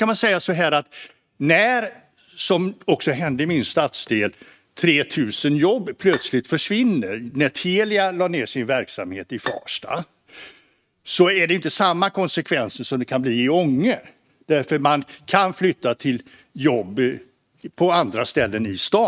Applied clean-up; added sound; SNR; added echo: neural mask model RNNoise.